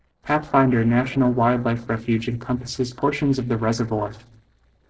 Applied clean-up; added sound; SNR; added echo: neural separator model SepFormer DNS4.